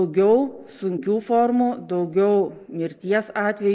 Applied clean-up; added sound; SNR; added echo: neural mask model Resemble Enhance denoiser.